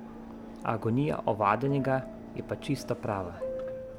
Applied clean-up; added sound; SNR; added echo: none; Subway, metro, underground; 10 dB; none.